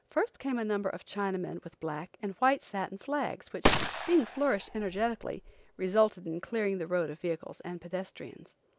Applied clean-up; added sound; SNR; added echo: none; Gunshot, gunfire; 0 dB; none.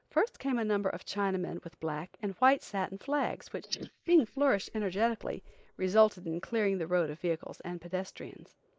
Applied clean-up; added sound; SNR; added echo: neural mask model Resemble Enhance denoiser.